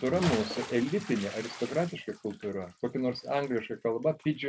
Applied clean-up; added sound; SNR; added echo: none; Bathtub (filling or washing) / Splash, splatter; 12 dB; none.